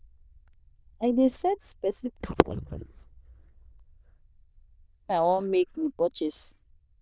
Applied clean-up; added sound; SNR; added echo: neural diffusion model UNIVERSE++.